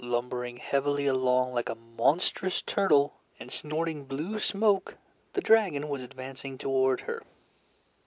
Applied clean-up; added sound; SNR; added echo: none; none; none; none.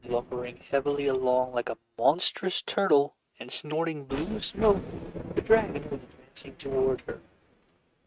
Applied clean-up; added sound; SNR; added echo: neural mask model RNNoise.